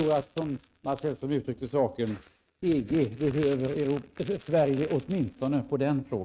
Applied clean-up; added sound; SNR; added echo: neural mask model RNNoise.